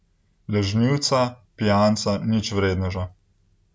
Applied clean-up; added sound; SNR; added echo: none; none; none; none.